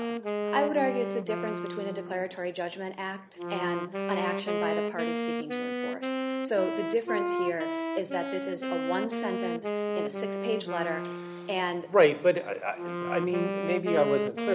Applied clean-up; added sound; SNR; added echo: none; Wind instrument, woodwind instrument; 2 dB; none.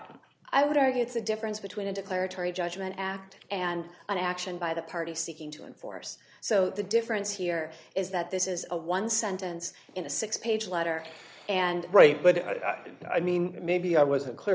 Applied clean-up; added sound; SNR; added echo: none; none; none; none.